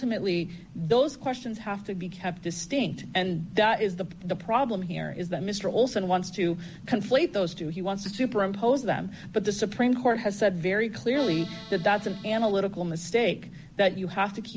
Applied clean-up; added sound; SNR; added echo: none; Accordion; 14 dB; none.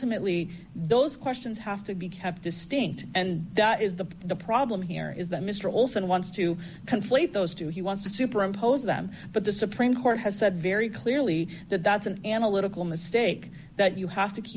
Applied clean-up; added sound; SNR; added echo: none; none; none; none.